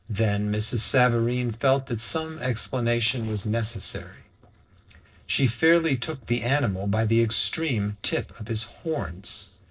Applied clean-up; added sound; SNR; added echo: neural separator model SepFormer DNS4.